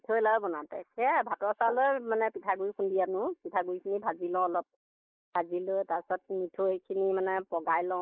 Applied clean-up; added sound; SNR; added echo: neural mask model Resemble Enhance denoiser.